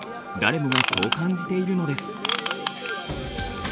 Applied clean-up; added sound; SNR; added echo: none; Ratchet, pawl / Tools; 3 dB; none.